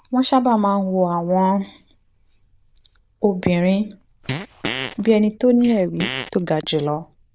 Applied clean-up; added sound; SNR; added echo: neural diffusion model UNIVERSE++.